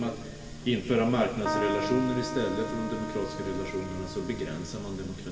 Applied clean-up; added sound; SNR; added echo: none; Keyboard (musical); 5 dB; reverberation time 2.0 s.